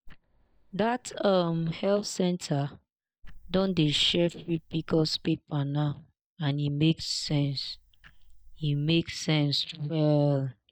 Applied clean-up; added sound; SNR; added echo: neural mask model DeepFilterNet 3.